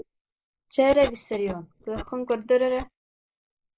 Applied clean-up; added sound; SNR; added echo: neural mask model Resemble Enhance denoiser.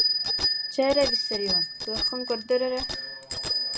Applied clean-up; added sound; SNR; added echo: none; Bicycle bell; -1 dB; none.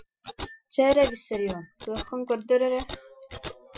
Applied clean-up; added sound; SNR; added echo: classical method Wiener filter.